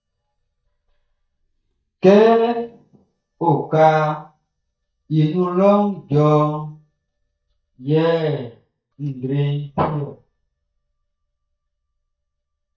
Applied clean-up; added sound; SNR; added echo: neural mask model DeepFilterNet 3.